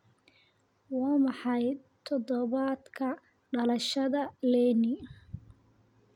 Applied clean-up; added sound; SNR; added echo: none; none; none; none.